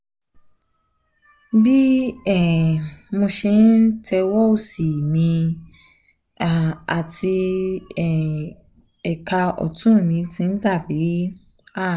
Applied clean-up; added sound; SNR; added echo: none; none; none; none.